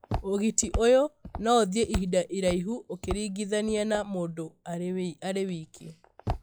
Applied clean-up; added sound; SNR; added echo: classical method log-MMSE.